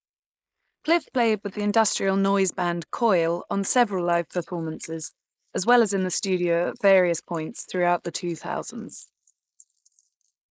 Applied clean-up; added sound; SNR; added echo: neural mask model Resemble Enhance denoiser.